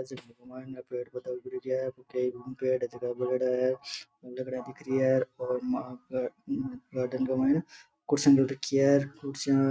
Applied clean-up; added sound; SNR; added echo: neural mask model RNNoise.